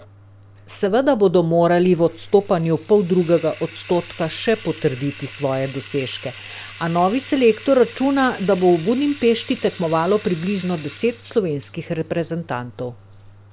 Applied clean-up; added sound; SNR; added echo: none; Bathtub (filling or washing); 20 dB; none.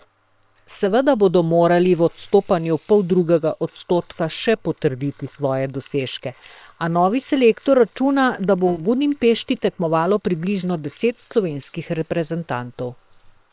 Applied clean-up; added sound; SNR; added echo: neural separator model SepFormer WHAM!.